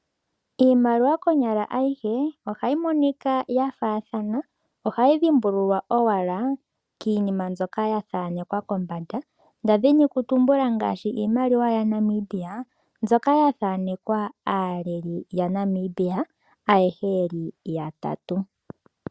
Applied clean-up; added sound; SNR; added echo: none; none; none; none.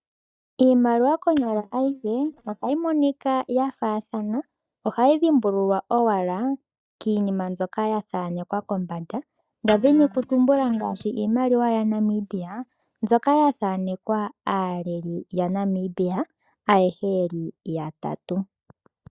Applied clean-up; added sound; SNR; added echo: neural mask model DeepFilterNet 3.